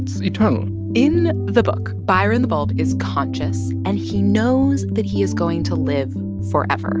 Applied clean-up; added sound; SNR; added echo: none; none; none; none.